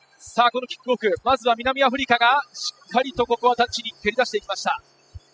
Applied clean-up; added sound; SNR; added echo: classical method spectral subtraction.